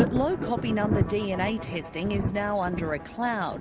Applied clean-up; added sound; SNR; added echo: none; Thunder; 3 dB; none.